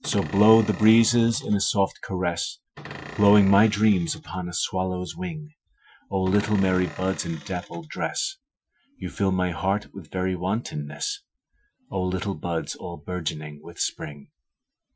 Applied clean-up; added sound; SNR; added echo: classical method Wiener filter.